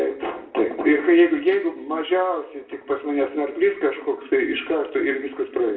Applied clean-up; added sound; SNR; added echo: none; none; none; reverberation time 0.7 s.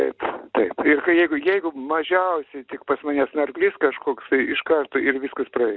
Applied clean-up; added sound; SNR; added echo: none; none; none; none.